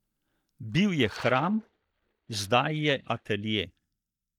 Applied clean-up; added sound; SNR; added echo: neural mask model DeepFilterNet 3.